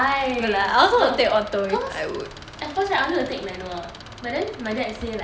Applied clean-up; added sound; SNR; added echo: none; Engine; 20 dB; none.